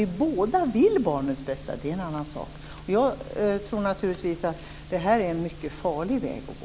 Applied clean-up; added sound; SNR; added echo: none; none; none; none.